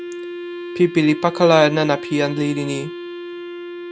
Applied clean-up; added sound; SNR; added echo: none; Wind instrument, woodwind instrument; 11 dB; none.